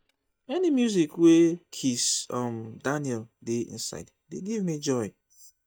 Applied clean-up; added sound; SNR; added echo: neural mask model DeepFilterNet 3.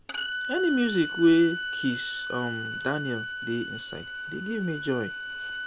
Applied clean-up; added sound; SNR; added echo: none; Bowed string instrument; 6 dB; none.